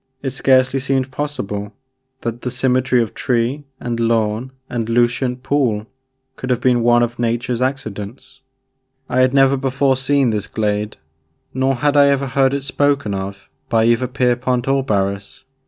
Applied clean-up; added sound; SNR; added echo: none; none; none; none.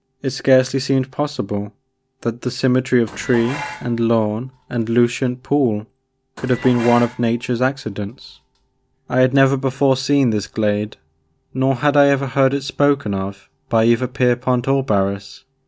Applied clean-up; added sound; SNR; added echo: none; Dishes, pots, and pans; 16 dB; none.